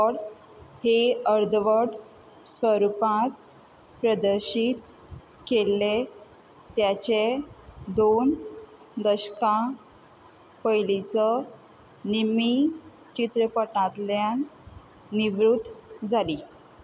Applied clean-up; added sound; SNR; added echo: none; none; none; none.